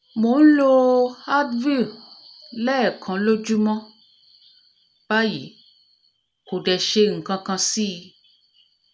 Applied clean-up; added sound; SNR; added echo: none; none; none; none.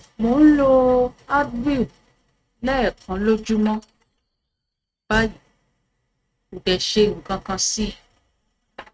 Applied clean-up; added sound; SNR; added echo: neural mask model RNNoise.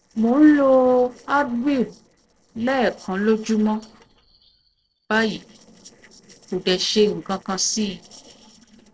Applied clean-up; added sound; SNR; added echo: neural separator model SepFormer DNS4.